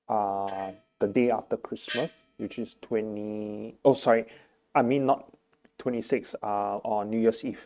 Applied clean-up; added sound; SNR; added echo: neural mask model RNNoise.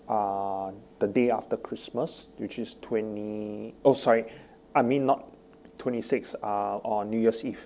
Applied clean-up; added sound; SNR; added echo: none; none; none; none.